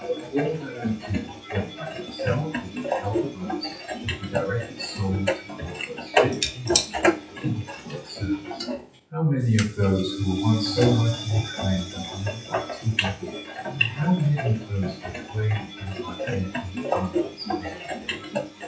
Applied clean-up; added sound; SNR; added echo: classical method WPE with log-MMSE.